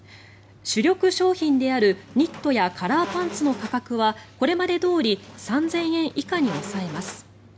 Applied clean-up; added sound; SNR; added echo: none; Squeak; 17 dB; none.